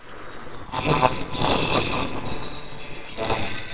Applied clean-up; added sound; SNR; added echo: neural separator model SepFormer WHAMR!.